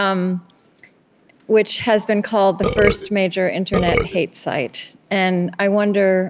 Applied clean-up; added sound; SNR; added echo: none; Burping, eructation; 1 dB; none.